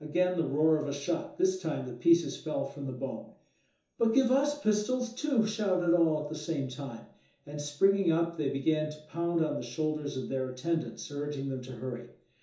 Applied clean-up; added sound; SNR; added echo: none; none; none; reverberation time 0.6 s.